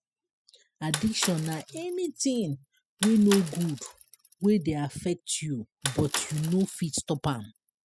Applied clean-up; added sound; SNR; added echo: classical method spectral subtraction.